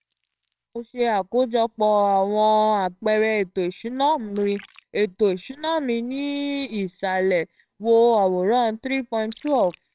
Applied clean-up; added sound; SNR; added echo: neural separator model SepFormer WHAMR!.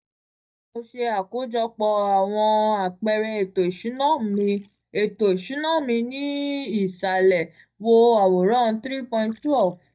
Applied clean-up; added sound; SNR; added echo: neural mask model DeepFilterNet 3.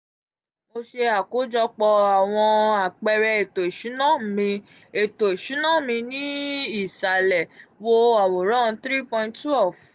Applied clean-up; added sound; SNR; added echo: none; none; none; none.